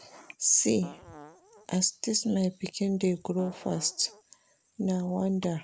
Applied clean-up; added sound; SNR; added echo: none; Fart; 19 dB; none.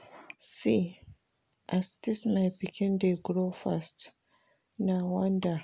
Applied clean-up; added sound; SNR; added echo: none; none; none; none.